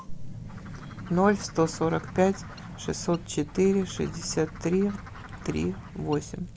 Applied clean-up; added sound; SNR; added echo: none; Bird; 19 dB; none.